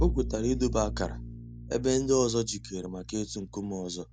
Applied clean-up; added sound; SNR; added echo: none; Bowed string instrument; 6 dB; none.